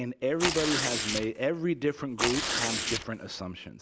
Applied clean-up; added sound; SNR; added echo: none; Tearing; 2 dB; none.